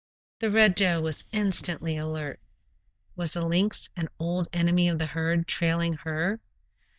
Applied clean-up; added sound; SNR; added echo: neural mask model DeepFilterNet 3.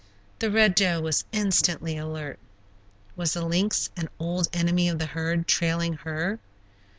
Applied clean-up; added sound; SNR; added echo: none; none; none; none.